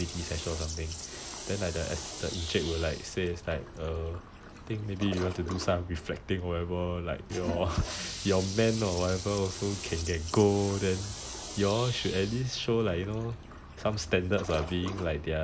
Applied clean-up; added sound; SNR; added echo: none; Toilet flush; 11 dB; none.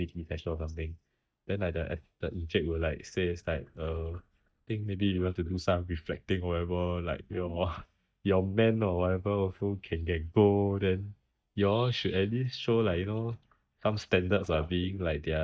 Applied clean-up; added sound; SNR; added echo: neural mask model DeepFilterNet 3.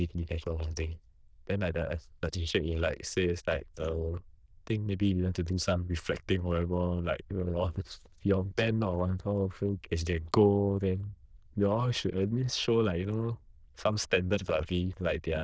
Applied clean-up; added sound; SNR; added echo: neural diffusion model UNIVERSE++.